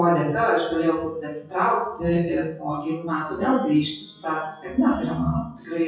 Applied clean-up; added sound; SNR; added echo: classical method WPE with log-MMSE.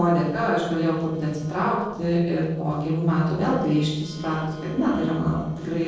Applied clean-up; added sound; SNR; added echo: neural separator model SepFormer DNS4.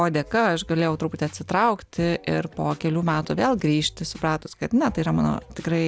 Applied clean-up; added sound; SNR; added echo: none; none; none; none.